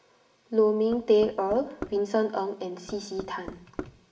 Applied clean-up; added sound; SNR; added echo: none; Knock; 15 dB; reverberation time 1.4 s.